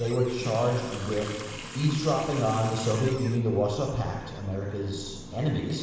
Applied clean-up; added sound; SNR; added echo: none; Water tap, faucet; 13 dB; reverberation time 1.3 s.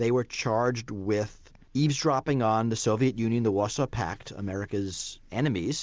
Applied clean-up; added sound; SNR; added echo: none; none; none; none.